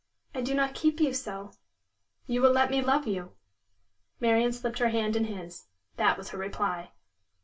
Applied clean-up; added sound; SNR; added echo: none; none; none; reverberation time 0.2 s.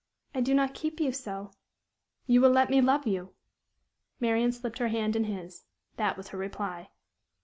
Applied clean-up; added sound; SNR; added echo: none; none; none; none.